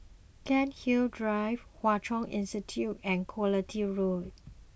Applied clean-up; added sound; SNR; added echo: none; none; none; none.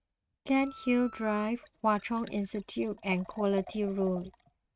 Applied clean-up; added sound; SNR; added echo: neural mask model RNNoise.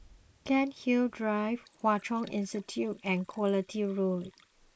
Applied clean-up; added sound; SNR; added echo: neural mask model Resemble Enhance denoiser.